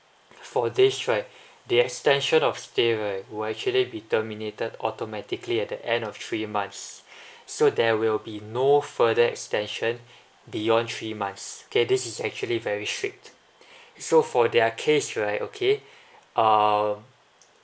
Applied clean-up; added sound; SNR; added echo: none; none; none; none.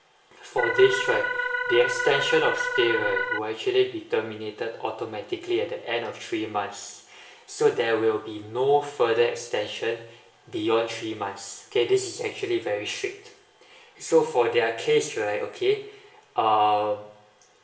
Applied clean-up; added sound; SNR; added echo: none; Organ; 1 dB; reverberation time 0.7 s.